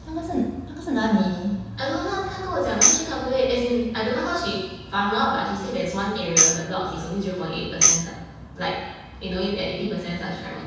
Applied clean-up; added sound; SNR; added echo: none; Tambourine; -1 dB; reverberation time 1.1 s.